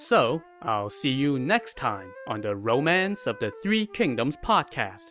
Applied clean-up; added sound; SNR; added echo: none; Wind instrument, woodwind instrument; 20 dB; none.